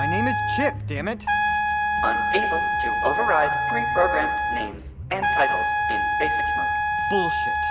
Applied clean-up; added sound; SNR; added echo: none; Trumpet; -4 dB; none.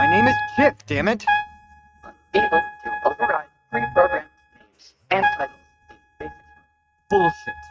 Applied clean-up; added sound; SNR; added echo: neural mask model RNNoise.